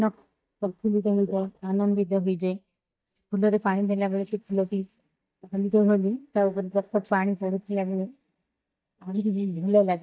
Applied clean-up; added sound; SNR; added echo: neural mask model DeepFilterNet 3.